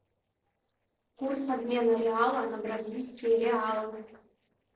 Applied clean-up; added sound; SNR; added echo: neural separator model SepFormer DNS4.